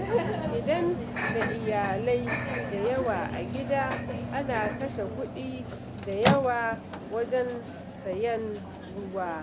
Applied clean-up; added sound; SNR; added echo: none; Microwave oven; 1 dB; none.